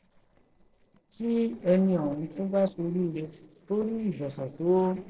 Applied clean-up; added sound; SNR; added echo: neural separator model SepFormer DNS4.